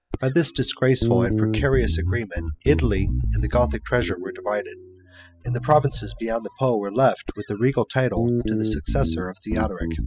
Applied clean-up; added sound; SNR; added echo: classical method spectral subtraction.